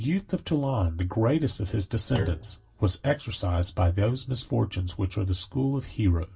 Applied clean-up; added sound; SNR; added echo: none; Thump, thud; 14 dB; reverberation time 0.1 s.